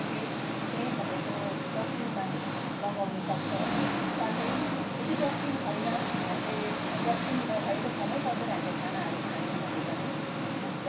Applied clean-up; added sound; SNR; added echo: none; Engine; -4 dB; reverberation time 0.2 s.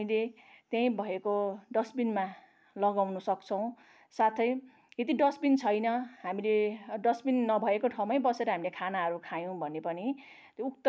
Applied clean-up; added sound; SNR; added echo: none; none; none; none.